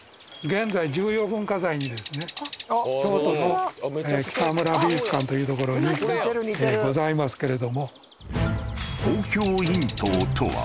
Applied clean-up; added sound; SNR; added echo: none; Bird; 6 dB; none.